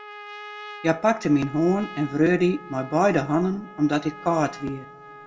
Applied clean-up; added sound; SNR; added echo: none; Trumpet; 17 dB; reverberation time 1.3 s.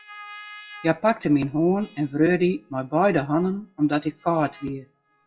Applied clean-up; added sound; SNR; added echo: classical method WPE with log-MMSE.